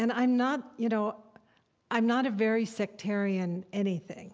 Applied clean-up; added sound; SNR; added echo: none; none; none; none.